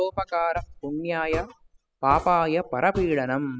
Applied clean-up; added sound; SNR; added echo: classical method spectral subtraction.